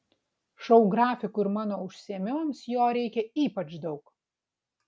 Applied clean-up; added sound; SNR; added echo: none; none; none; none.